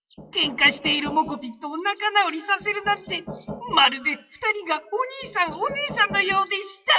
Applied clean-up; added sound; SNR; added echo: classical method WPE with log-MMSE.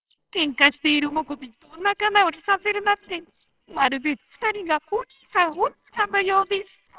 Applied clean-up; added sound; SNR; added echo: neural separator model SepFormer WHAMR!.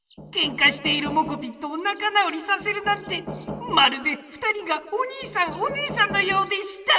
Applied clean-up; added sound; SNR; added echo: none; Knock; 11 dB; reverberation time 2.5 s.